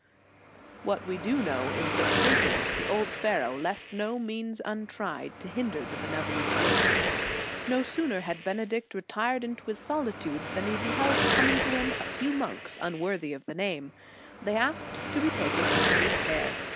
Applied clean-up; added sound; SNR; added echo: none; Car passing by / Traffic noise, roadway noise / Engine; -1 dB; none.